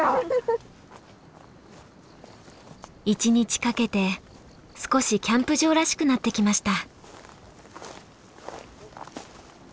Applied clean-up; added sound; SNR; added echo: none; none; none; none.